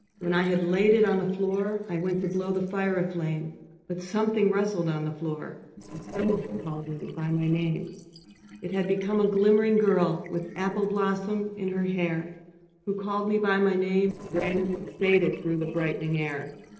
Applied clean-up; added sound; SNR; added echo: neural separator model SepFormer DNS4.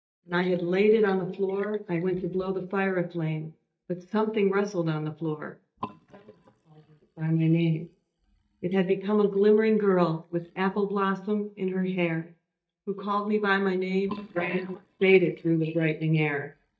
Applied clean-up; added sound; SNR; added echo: neural mask model DeepFilterNet 3.